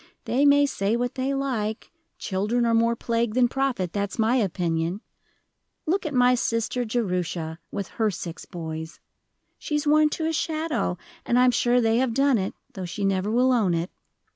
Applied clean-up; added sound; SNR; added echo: none; none; none; none.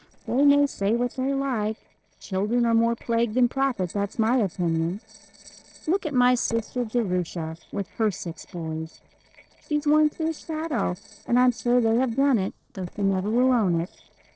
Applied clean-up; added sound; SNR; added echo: neural separator model SepFormer DNS4.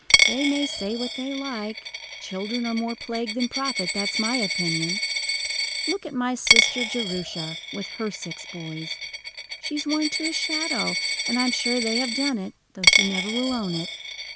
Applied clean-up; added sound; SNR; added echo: none; Coin (dropping); -3 dB; none.